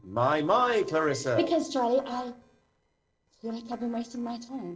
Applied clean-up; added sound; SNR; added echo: neural separator model SepFormer DNS4.